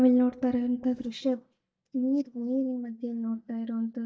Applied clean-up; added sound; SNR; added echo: neural mask model DeepFilterNet 3.